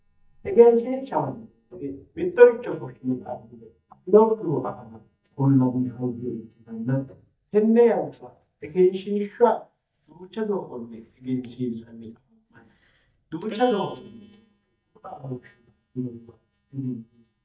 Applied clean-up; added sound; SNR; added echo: neural mask model DeepFilterNet 3.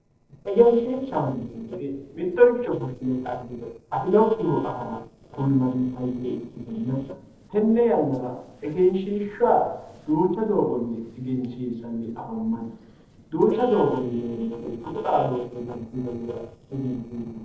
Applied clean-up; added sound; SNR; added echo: neural separator model SepFormer DNS4.